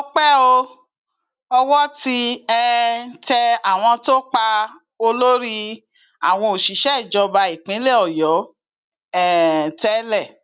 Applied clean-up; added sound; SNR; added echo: none; none; none; none.